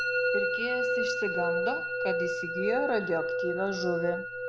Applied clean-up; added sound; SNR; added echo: none; Musical instrument; -3 dB; none.